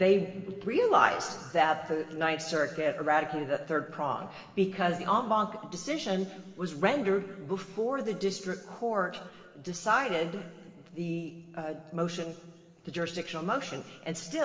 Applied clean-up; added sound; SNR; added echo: none; none; none; reverberation time 1.8 s.